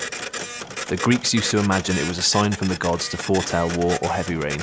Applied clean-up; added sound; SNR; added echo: none; Printer; 9 dB; none.